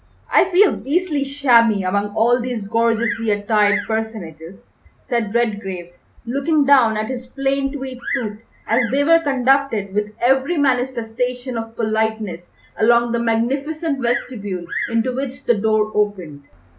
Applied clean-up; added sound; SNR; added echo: none; Bird vocalization, bird call, bird song; 15 dB; none.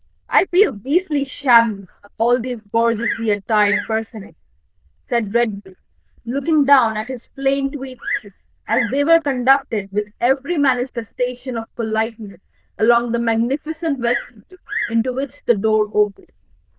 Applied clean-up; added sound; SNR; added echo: neural diffusion model UNIVERSE++.